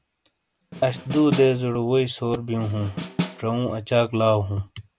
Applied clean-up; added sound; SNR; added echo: none; Snare drum; 8 dB; none.